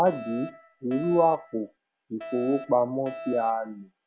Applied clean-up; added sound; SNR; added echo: none; Alarm; 13 dB; none.